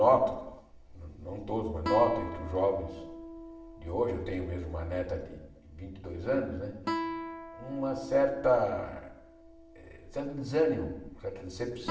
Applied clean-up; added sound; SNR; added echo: none; Guitar; 11 dB; reverberation time 0.8 s.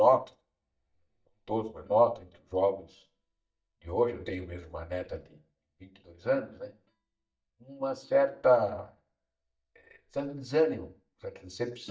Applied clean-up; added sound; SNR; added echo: neural mask model DeepFilterNet 3.